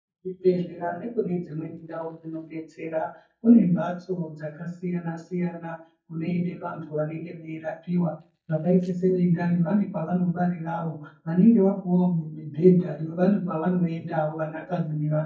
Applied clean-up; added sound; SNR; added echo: neural mask model DeepFilterNet 3.